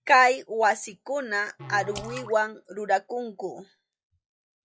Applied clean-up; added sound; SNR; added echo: classical method log-MMSE.